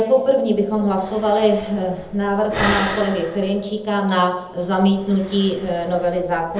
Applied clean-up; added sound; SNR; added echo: none; Breathing; 12 dB; reverberation time 0.7 s.